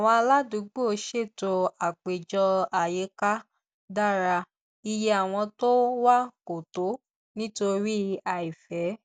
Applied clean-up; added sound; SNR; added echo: none; none; none; none.